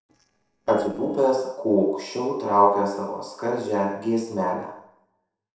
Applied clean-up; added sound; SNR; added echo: neural separator model SepFormer DNS4.